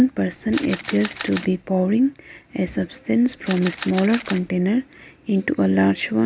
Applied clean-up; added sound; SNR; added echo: none; Camera; 13 dB; none.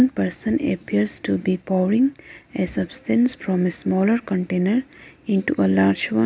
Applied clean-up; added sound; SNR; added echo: none; none; none; none.